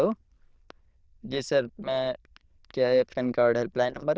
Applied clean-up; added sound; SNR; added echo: neural diffusion model UNIVERSE++.